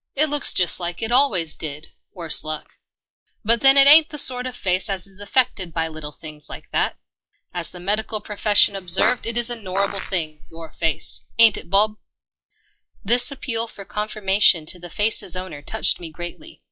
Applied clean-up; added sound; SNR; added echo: classical method log-MMSE.